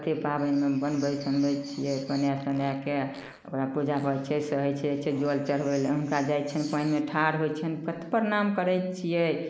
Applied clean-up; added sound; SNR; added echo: neural mask model Resemble Enhance denoiser.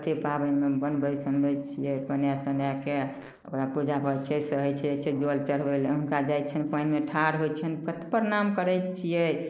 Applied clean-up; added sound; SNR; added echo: neural separator model SepFormer DNS4.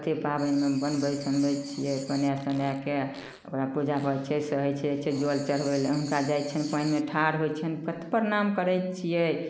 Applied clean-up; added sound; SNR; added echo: none; Fart + Writing; 20 dB; none.